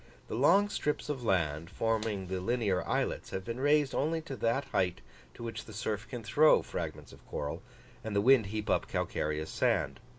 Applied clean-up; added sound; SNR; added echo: none; none; none; none.